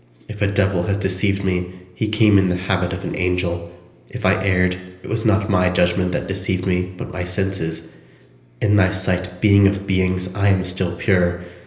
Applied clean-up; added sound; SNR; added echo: none; none; none; reverberation time 0.8 s.